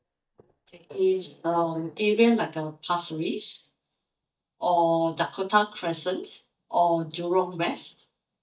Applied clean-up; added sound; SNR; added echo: neural mask model DeepFilterNet 3.